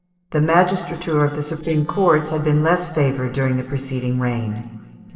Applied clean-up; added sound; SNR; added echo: neural separator model SepFormer DNS4.